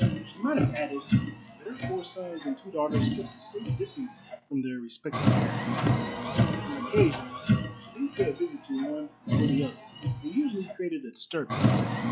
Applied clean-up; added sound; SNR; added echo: classical method log-MMSE.